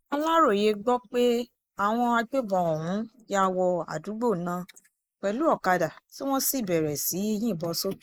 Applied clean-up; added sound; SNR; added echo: neural mask model Resemble Enhance denoiser.